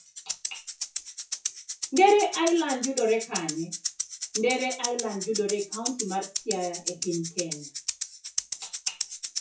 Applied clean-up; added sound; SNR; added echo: classical method WPE with log-MMSE.